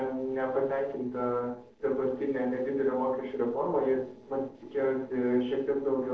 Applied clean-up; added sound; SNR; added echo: neural separator model SepFormer DNS4.